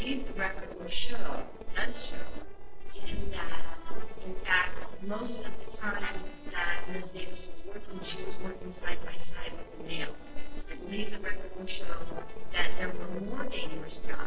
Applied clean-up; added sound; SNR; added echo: neural separator model SepFormer DNS4.